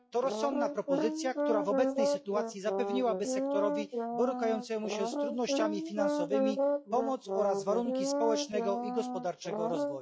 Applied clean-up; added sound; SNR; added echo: classical method log-MMSE.